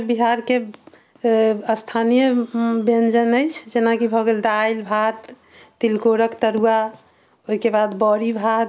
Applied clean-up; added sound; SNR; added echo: none; none; none; none.